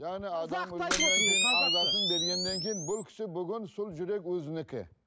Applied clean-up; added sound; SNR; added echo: none; Camera; -4 dB; none.